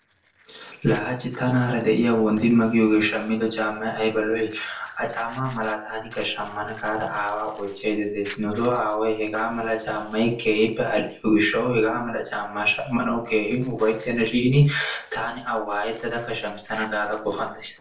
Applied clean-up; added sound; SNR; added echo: neural separator model SepFormer DNS4.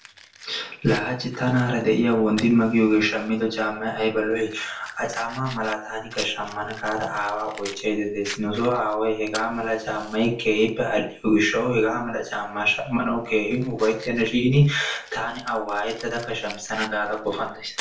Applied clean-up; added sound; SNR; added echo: none; Fire; 19 dB; reverberation time 0.4 s.